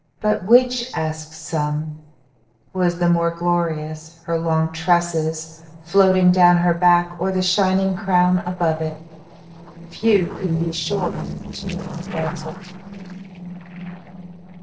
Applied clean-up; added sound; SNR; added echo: neural separator model SepFormer DNS4.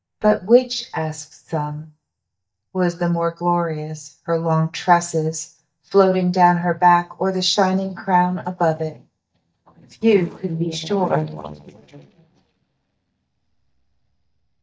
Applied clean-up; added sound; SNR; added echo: neural mask model DeepFilterNet 3.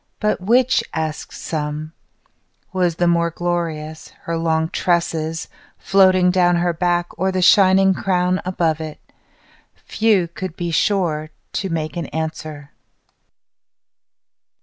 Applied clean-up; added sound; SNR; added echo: none; none; none; none.